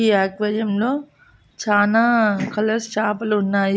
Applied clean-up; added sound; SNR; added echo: none; none; none; none.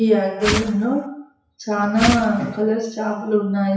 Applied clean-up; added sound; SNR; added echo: classical method WPE with log-MMSE.